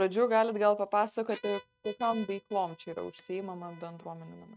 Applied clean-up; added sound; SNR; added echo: neural mask model RNNoise.